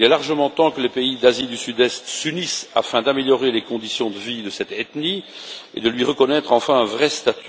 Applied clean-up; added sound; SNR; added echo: none; none; none; none.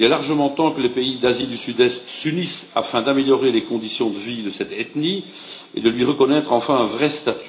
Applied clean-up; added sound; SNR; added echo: none; none; none; reverberation time 0.4 s.